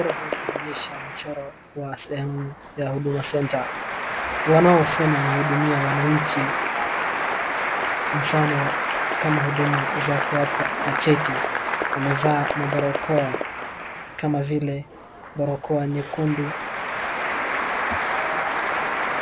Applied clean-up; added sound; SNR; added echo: none; Applause; 1 dB; none.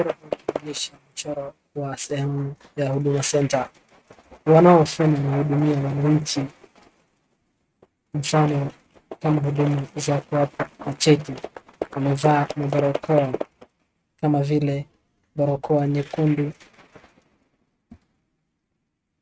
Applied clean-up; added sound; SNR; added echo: neural mask model RNNoise.